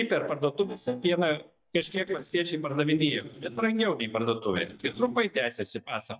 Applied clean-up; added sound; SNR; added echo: neural mask model DeepFilterNet 3.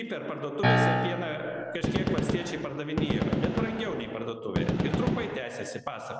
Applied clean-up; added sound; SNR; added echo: none; Piano + Gunshot, gunfire; -5 dB; none.